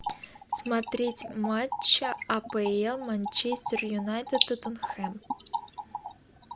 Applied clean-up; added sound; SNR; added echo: none; Trickle, dribble / Splash, splatter; 5 dB; none.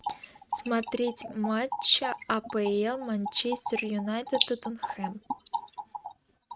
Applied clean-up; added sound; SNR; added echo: neural mask model RNNoise.